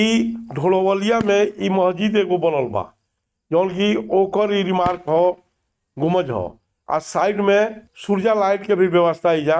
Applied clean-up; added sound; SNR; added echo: neural mask model RNNoise.